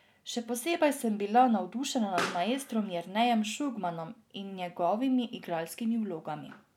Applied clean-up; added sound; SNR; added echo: none; Explosion; 16 dB; none.